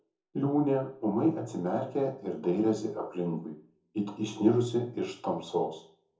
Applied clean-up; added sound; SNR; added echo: none; none; none; reverberation time 0.5 s.